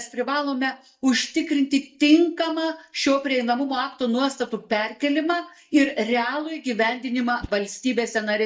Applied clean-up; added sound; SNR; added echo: neural mask model DeepFilterNet 3.